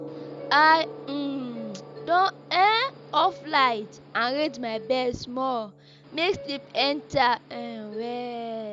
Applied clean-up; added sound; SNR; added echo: none; Subway, metro, underground + Gong; 16 dB; none.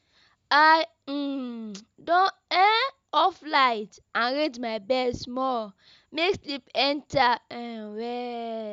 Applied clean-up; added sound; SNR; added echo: none; none; none; none.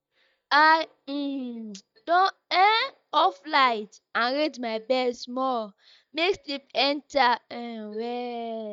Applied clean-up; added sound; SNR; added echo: neural mask model DeepFilterNet 3.